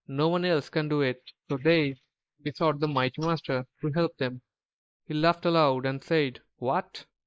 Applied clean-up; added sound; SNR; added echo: neural mask model Resemble Enhance denoiser.